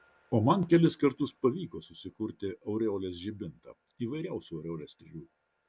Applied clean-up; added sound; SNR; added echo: none; none; none; none.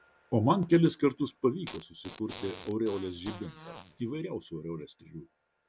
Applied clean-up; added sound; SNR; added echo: none; Fart; 17 dB; none.